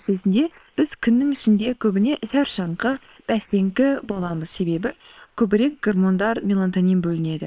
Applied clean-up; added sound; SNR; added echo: neural separator model SepFormer WHAM!.